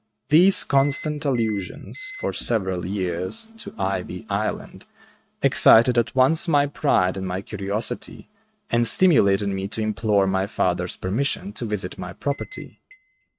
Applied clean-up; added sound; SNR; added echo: neural mask model RNNoise.